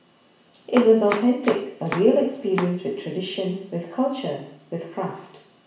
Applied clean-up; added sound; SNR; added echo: none; Domestic sounds, home sounds; 10 dB; reverberation time 0.7 s.